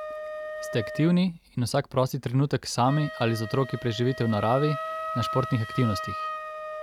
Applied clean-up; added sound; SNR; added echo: none; Wind instrument, woodwind instrument; 9 dB; none.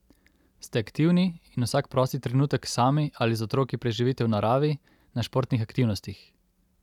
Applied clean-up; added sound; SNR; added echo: none; none; none; none.